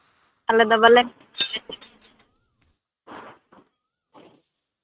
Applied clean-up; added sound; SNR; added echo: neural mask model RNNoise.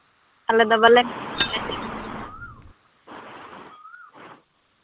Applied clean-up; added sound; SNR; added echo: none; Keys jangling; 9 dB; none.